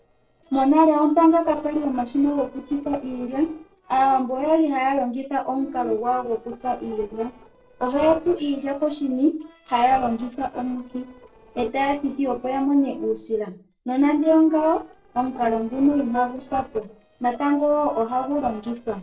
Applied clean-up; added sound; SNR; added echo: neural separator model SepFormer DNS4.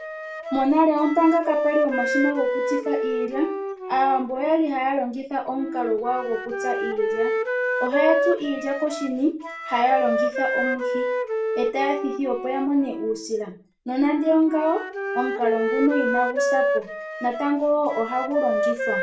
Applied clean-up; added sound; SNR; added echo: none; Wind instrument, woodwind instrument; 3 dB; reverberation time 0.3 s.